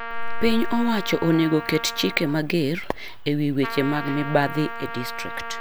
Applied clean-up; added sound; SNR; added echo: none; Trumpet; 12 dB; none.